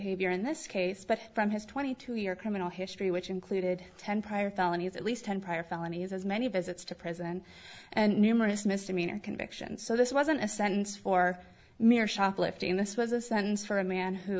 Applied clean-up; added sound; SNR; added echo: none; none; none; none.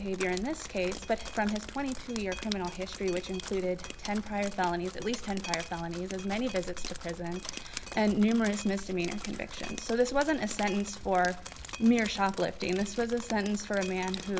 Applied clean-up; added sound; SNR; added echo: none; Drip; 10 dB; none.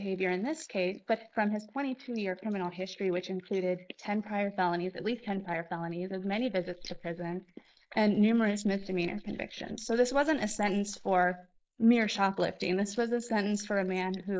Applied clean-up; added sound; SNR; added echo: neural mask model Resemble Enhance denoiser.